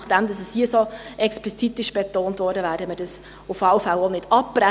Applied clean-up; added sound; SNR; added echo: none; none; none; none.